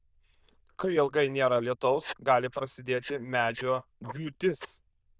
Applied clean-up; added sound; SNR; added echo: neural diffusion model UNIVERSE++.